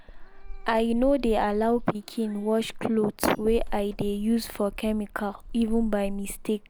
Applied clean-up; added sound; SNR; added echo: none; Meow / Purr + Shatter; 9 dB; none.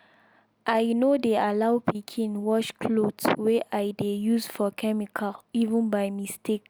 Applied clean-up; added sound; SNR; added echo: none; none; none; none.